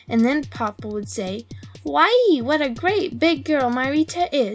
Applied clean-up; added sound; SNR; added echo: none; Drum kit; 19 dB; reverberation time 0.3 s.